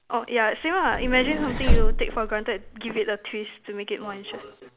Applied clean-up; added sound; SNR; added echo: none; Vehicle; -3 dB; none.